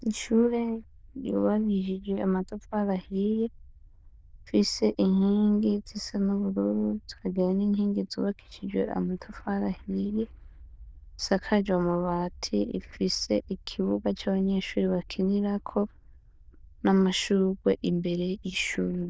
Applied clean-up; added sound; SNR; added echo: neural diffusion model UNIVERSE++.